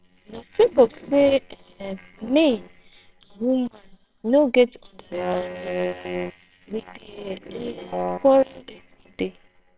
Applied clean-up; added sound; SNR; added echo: neural separator model SepFormer WHAMR!.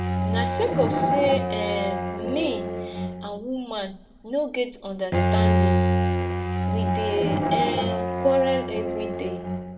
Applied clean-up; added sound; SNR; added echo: none; Bowed string instrument; -3 dB; reverberation time 0.4 s.